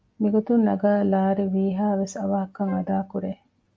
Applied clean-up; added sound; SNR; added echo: none; Wind instrument, woodwind instrument; 20 dB; none.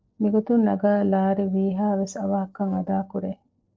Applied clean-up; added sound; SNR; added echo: neural separator model SepFormer DNS4.